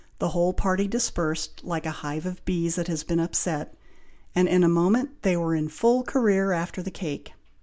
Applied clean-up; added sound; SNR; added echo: none; none; none; none.